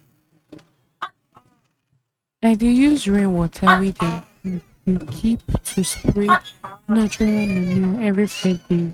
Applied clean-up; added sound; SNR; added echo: neural mask model RNNoise.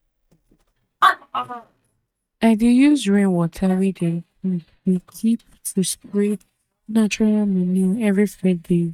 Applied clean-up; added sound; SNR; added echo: neural mask model DeepFilterNet 3.